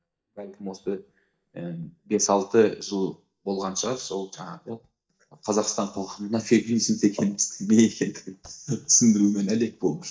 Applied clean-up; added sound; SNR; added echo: neural mask model DeepFilterNet 3.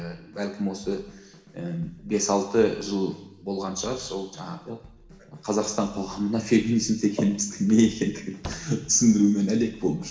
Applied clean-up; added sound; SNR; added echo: none; Slam; 19 dB; reverberation time 1.0 s.